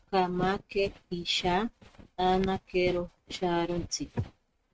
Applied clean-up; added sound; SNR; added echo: neural mask model RNNoise.